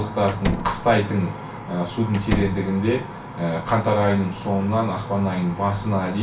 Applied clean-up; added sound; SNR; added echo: none; Slam; 6 dB; reverberation time 0.3 s.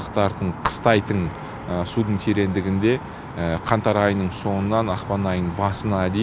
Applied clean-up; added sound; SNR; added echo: none; none; none; none.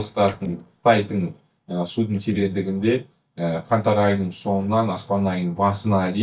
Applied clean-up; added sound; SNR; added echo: neural mask model DeepFilterNet 3.